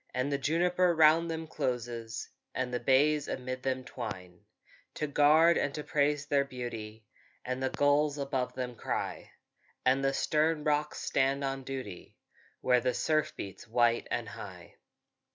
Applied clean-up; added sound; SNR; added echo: none; none; none; none.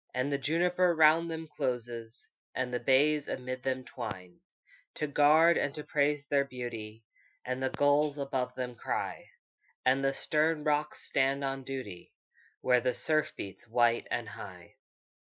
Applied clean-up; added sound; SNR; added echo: classical method Wiener filter.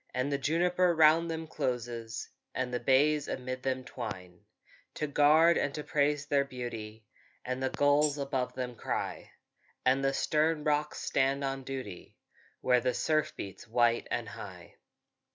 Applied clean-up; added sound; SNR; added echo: none; Tambourine; 11 dB; none.